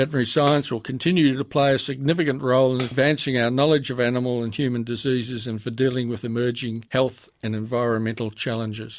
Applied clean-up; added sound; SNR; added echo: none; Tambourine; 10 dB; none.